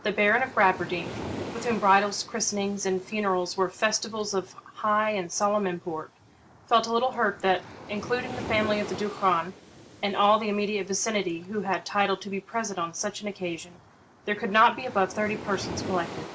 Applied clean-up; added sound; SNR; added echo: none; Waves, surf; 14 dB; none.